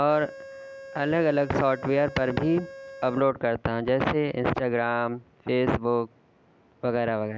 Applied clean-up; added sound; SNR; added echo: none; Organ; 16 dB; none.